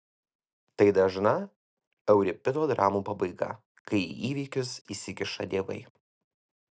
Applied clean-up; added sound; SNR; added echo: none; none; none; none.